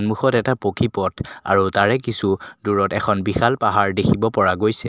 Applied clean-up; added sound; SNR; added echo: none; none; none; none.